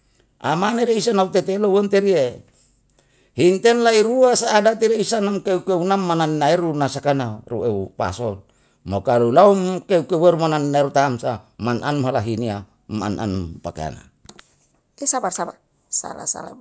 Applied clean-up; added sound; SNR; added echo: none; none; none; none.